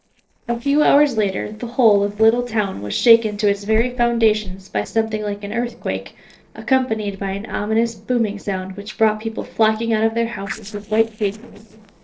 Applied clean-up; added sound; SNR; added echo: neural separator model SepFormer DNS4.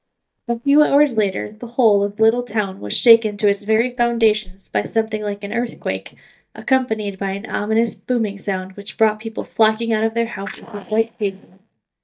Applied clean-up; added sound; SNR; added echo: neural mask model DeepFilterNet 3.